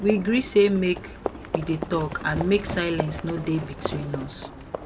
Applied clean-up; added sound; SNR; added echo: none; Livestock, farm animals, working animals; 8 dB; reverberation time 2.0 s.